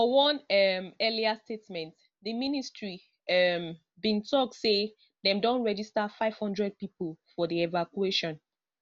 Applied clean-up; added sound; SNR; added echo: none; none; none; none.